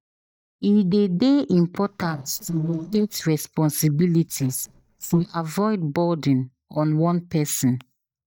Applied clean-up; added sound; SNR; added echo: neural mask model DeepFilterNet 3.